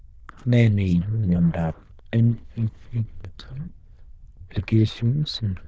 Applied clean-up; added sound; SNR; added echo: neural diffusion model UNIVERSE++.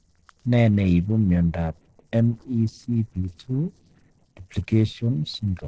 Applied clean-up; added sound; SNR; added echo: neural separator model SepFormer DNS4.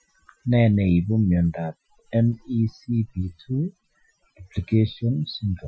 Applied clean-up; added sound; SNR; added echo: classical method Wiener filter.